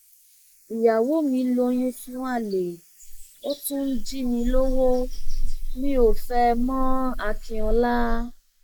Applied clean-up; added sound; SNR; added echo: neural mask model Resemble Enhance denoiser.